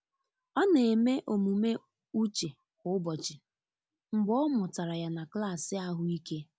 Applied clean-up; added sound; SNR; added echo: none; none; none; none.